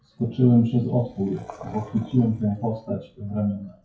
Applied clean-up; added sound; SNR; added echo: classical method WPE with log-MMSE.